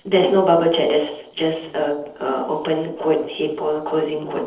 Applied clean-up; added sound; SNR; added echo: neural separator model SepFormer DNS4.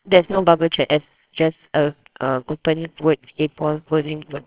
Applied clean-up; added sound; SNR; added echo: neural separator model SepFormer WHAMR!.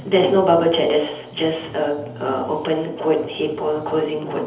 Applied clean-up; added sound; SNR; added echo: none; Growling; 20 dB; reverberation time 0.8 s.